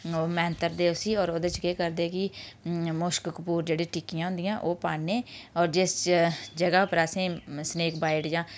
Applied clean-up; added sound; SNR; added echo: none; none; none; none.